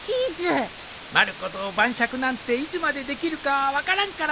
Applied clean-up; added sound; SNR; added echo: none; Water; 12 dB; none.